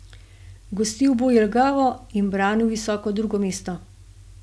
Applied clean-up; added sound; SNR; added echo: none; none; none; none.